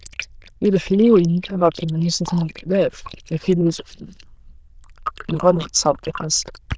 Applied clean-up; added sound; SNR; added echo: neural diffusion model UNIVERSE++.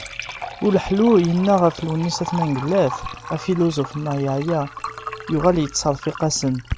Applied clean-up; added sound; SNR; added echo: none; Liquid; 13 dB; none.